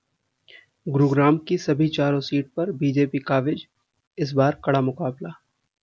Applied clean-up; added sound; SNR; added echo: none; none; none; none.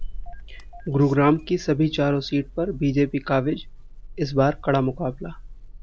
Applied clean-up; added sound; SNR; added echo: none; Engine starting / Car; 14 dB; none.